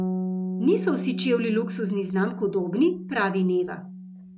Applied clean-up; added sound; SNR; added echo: none; Bass guitar; 6 dB; none.